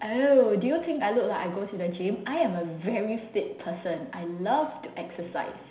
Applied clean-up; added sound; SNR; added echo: none; none; none; reverberation time 0.5 s.